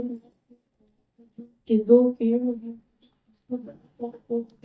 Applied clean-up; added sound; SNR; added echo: neural mask model DeepFilterNet 3.